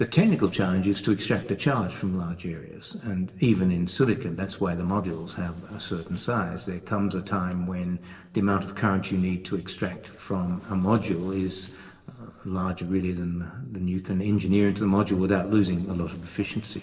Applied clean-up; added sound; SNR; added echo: neural separator model SepFormer DNS4.